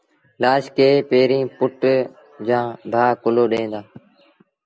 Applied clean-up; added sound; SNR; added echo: none; none; none; none.